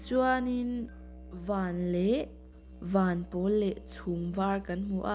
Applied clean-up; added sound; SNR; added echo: none; Musical instrument; 16 dB; none.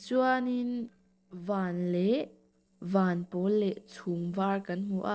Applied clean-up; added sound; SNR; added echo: neural separator model SepFormer DNS4.